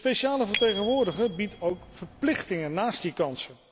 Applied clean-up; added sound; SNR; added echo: none; Bicycle bell; 9 dB; none.